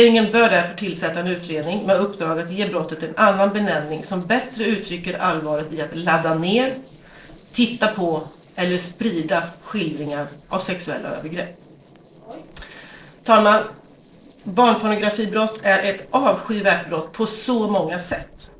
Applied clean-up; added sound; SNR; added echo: neural separator model SepFormer DNS4.